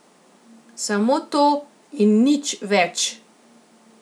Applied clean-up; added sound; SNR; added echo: none; none; none; none.